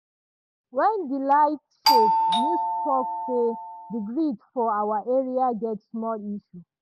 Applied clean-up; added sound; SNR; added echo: none; Doorbell; -3 dB; none.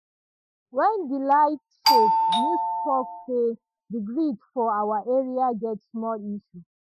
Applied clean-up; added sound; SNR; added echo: classical method Wiener filter.